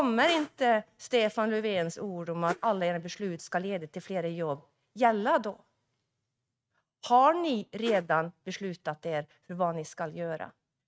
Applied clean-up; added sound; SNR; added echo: neural mask model RNNoise.